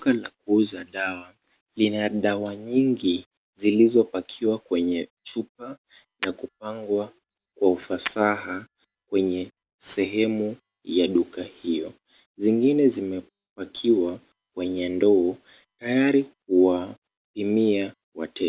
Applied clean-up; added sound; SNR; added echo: none; Tap / Hammer; 17 dB; none.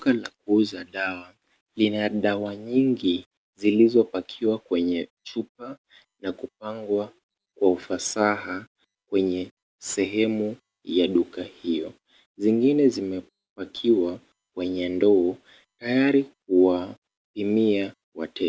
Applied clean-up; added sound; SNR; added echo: none; none; none; none.